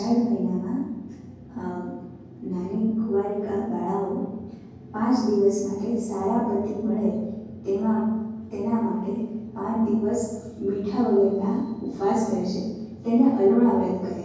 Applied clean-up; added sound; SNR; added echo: none; none; none; reverberation time 1.3 s.